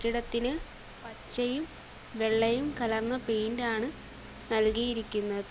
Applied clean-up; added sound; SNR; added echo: none; Rain + Piano; 13 dB; none.